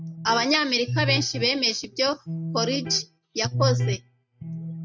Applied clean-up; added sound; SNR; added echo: neural mask model RNNoise.